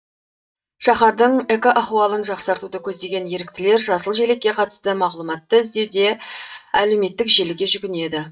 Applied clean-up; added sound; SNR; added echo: neural mask model DeepFilterNet 3.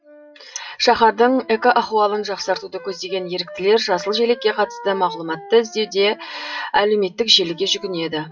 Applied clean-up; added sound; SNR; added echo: classical method WPE with log-MMSE.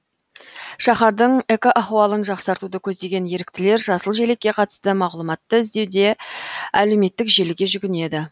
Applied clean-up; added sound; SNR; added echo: none; none; none; none.